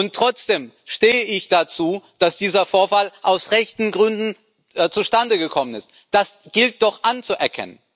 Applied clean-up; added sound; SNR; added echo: none; none; none; none.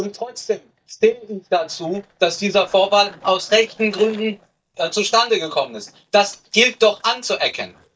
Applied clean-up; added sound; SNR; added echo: neural mask model DeepFilterNet 3.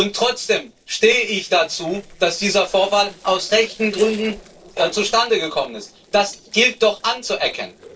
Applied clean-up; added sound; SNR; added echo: neural separator model SepFormer DNS4.